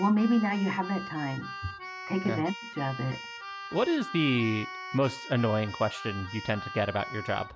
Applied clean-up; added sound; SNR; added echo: none; Keyboard (musical); 11 dB; none.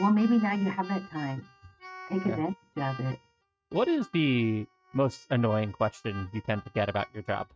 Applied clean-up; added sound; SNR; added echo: neural mask model RNNoise.